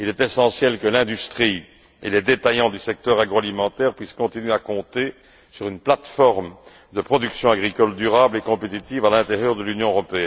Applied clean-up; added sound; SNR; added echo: none; none; none; none.